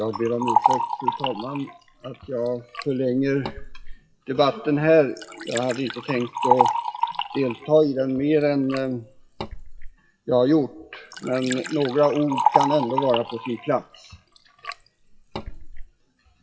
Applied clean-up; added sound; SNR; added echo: classical method WPE with log-MMSE.